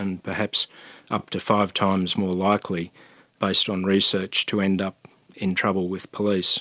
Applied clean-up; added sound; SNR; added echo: none; none; none; none.